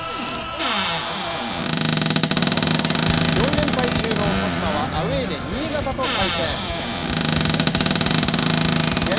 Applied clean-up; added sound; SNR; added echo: none; Squeak / Cupboard open or close; -4 dB; none.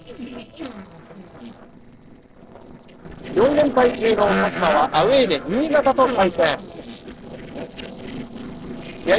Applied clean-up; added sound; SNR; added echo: neural separator model SepFormer DNS4.